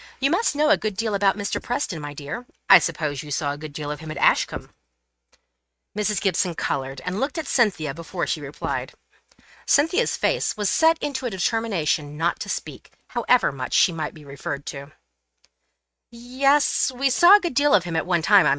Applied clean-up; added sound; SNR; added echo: neural mask model RNNoise.